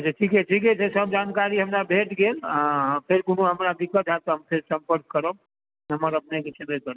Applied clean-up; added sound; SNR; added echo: none; none; none; none.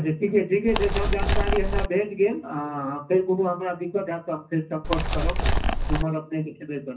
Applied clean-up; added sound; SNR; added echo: none; Animal; -3 dB; reverberation time 0.4 s.